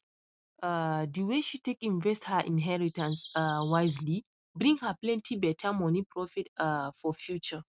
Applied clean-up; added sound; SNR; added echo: neural mask model RNNoise.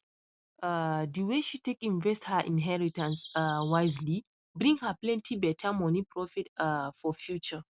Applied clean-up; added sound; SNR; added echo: none; Bird vocalization, bird call, bird song; 17 dB; none.